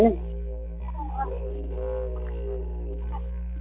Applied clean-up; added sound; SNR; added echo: none; Musical instrument; -1 dB; none.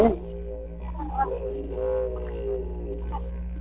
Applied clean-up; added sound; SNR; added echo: neural separator model SepFormer DNS4.